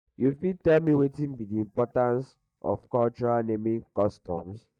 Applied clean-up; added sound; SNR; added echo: neural mask model DeepFilterNet 3.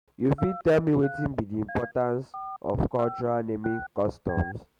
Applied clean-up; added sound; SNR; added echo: neural mask model RNNoise.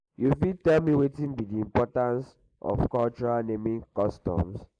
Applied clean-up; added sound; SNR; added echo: neural mask model Resemble Enhance denoiser.